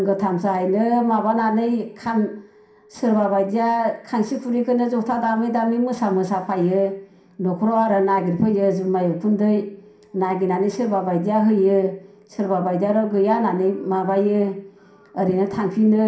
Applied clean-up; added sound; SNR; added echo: none; none; none; reverberation time 0.5 s.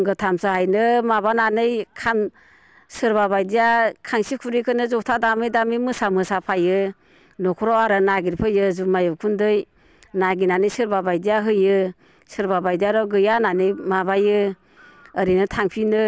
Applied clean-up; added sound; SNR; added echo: none; none; none; none.